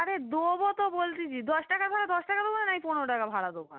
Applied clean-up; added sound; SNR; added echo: none; none; none; none.